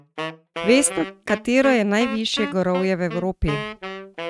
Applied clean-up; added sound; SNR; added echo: neural mask model RNNoise.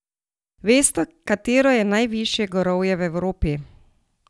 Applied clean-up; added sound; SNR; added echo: none; none; none; none.